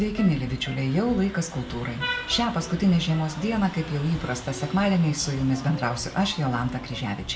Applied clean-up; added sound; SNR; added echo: none; Vehicle horn, car horn, honking; 14 dB; reverberation time 0.3 s.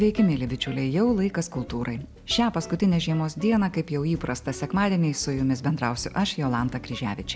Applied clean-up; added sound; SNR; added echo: none; none; none; none.